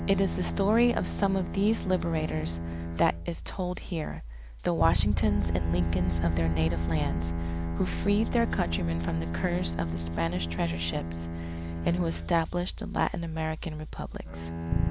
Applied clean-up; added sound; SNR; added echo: none; Bass guitar + Bowed string instrument; 1 dB; none.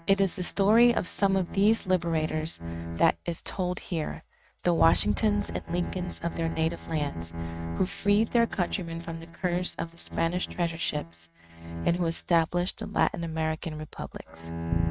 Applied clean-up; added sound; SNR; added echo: neural mask model RNNoise.